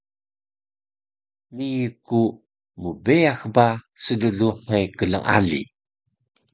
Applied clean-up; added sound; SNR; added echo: none; none; none; none.